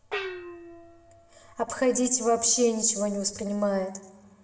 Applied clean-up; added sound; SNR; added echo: none; Gong; 15 dB; reverberation time 1.0 s.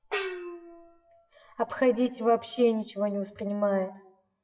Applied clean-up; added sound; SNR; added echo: classical method WPE with log-MMSE.